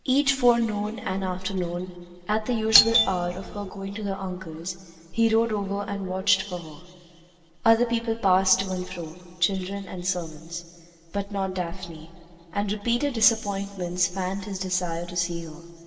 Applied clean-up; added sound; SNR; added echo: none; Doorbell; -2 dB; reverberation time 2.4 s.